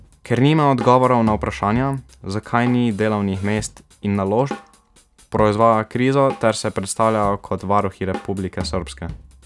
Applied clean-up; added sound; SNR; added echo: none; Drum kit; 17 dB; none.